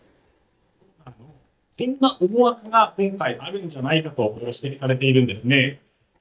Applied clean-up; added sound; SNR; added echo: neural mask model DeepFilterNet 3.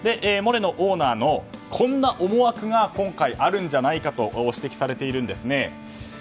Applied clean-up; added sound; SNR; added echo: none; none; none; none.